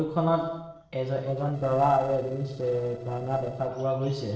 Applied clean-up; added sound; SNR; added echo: neural separator model SepFormer DNS4.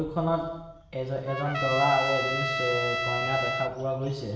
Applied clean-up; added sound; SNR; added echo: none; Trumpet; 1 dB; reverberation time 0.9 s.